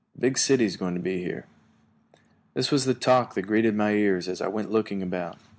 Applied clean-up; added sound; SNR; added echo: none; none; none; none.